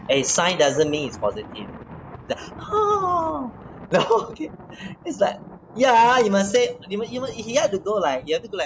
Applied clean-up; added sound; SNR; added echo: none; Thunder; 18 dB; none.